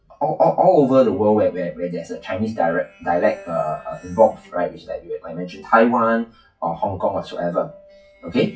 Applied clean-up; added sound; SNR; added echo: classical method WPE with log-MMSE.